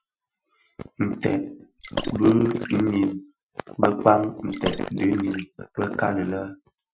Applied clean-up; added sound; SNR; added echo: classical method Wiener filter.